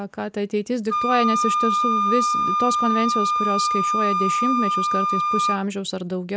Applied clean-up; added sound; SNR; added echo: none; Wind instrument, woodwind instrument; -3 dB; none.